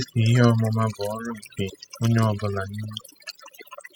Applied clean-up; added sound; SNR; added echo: classical method spectral subtraction.